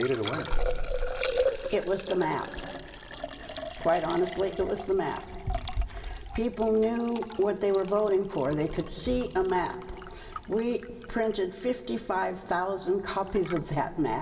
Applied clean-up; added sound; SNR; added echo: none; Liquid; 10 dB; reverberation time 2.0 s.